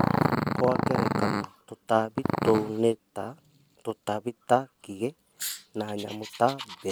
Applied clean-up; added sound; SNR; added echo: none; Growling; 2 dB; none.